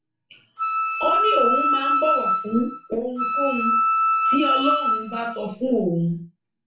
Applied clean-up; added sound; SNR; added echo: none; Wind instrument, woodwind instrument; -4 dB; reverberation time 0.3 s.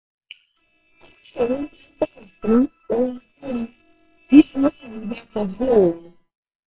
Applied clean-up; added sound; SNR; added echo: neural separator model SepFormer WHAMR!.